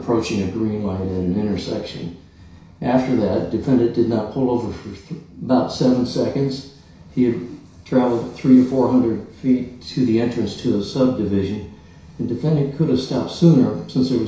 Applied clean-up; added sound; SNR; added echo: none; none; none; reverberation time 0.6 s.